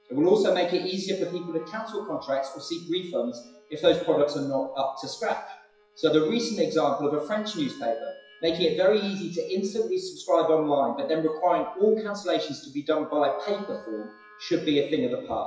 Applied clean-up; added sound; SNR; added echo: classical method WPE with log-MMSE.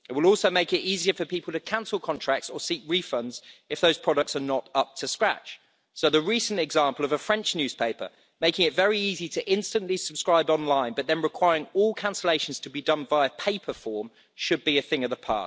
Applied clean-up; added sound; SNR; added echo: none; none; none; none.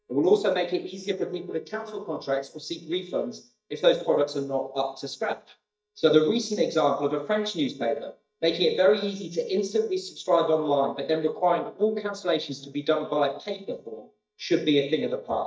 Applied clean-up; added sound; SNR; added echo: neural mask model DeepFilterNet 3.